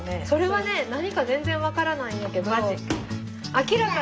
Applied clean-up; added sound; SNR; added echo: none; none; none; none.